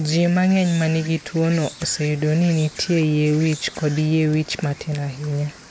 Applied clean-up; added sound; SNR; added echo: none; Insect; 19 dB; none.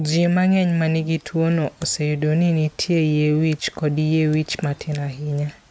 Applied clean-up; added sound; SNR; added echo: none; none; none; none.